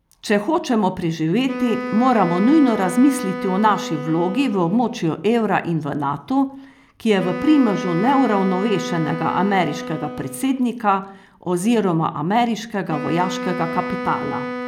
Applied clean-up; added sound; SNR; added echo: none; Wind instrument, woodwind instrument; 10 dB; none.